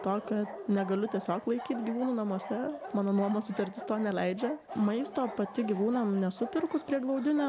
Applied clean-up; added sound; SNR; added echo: none; none; none; none.